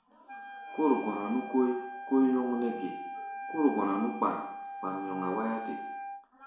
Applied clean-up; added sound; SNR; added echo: none; Wind instrument, woodwind instrument; 10 dB; reverberation time 0.6 s.